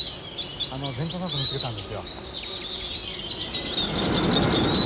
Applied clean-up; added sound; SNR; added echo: none; Insect; 3 dB; none.